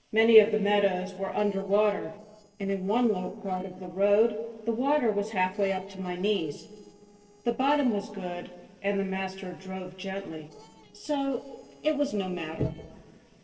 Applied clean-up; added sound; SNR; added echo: neural separator model SepFormer DNS4.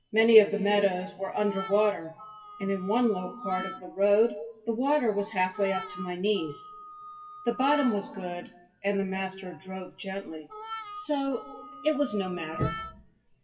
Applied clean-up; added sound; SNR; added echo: classical method WPE with log-MMSE.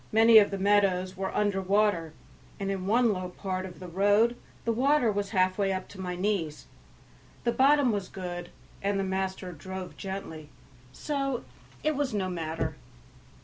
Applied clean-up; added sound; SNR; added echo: none; none; none; none.